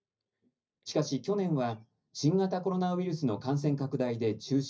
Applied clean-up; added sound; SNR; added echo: neural mask model DeepFilterNet 3.